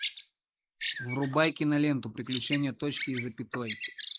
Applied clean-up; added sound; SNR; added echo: neural mask model Resemble Enhance denoiser.